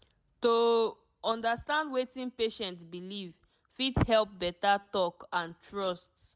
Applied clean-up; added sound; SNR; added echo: none; none; none; none.